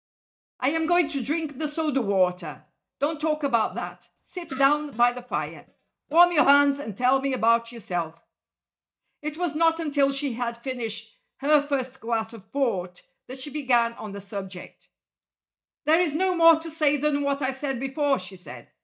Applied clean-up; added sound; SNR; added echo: neural mask model DeepFilterNet 3.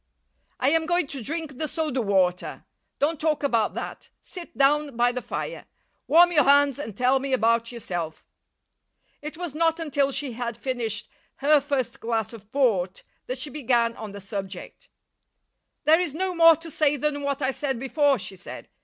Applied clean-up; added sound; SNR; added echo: none; none; none; none.